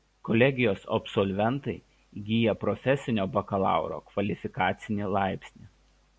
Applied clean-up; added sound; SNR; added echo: none; none; none; none.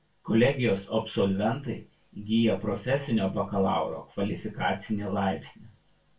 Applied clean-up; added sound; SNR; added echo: none; none; none; reverberation time 0.2 s.